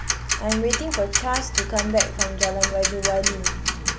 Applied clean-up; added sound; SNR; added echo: none; Tick-tock; -2 dB; none.